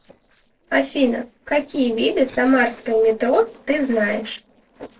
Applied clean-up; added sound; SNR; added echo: neural separator model SepFormer DNS4.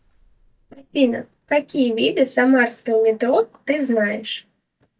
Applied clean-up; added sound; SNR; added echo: neural mask model DeepFilterNet 3.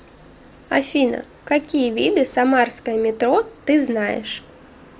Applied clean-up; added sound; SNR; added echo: none; none; none; none.